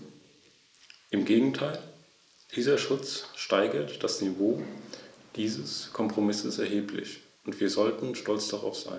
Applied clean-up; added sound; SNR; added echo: neural mask model Resemble Enhance denoiser.